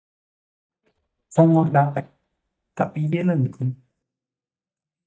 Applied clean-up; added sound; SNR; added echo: neural mask model DeepFilterNet 3.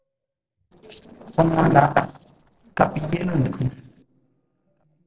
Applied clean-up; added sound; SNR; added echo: neural separator model SepFormer DNS4.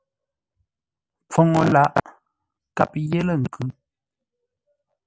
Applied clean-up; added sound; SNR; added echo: none; none; none; none.